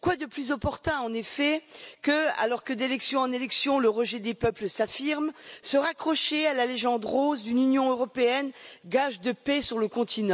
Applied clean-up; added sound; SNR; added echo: none; none; none; none.